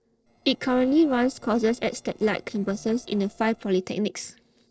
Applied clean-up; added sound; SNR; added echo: neural separator model SepFormer DNS4.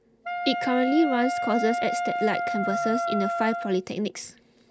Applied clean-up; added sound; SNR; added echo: none; Wind instrument, woodwind instrument; 2 dB; none.